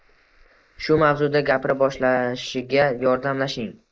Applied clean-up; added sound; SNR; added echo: neural mask model Resemble Enhance denoiser.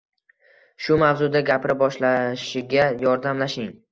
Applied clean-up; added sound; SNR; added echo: none; none; none; none.